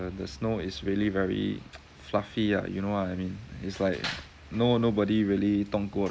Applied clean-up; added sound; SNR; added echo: none; none; none; none.